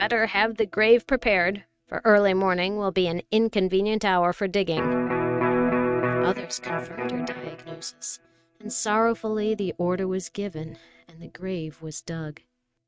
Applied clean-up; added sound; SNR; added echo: neural mask model RNNoise.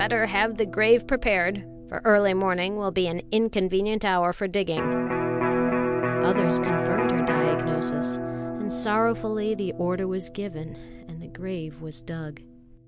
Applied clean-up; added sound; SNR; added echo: none; Electric guitar; 3 dB; none.